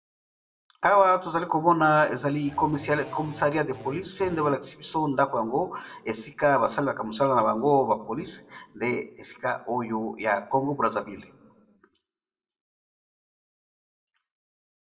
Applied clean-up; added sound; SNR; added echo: none; Electric guitar / Bass guitar; 16 dB; reverberation time 0.5 s.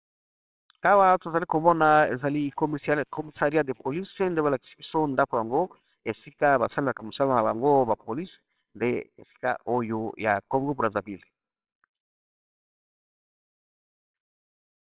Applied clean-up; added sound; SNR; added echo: neural separator model SepFormer WHAMR!.